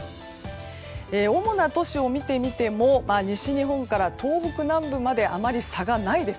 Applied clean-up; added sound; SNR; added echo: none; none; none; none.